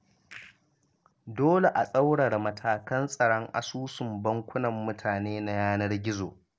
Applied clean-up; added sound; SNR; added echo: neural separator model SepFormer DNS4.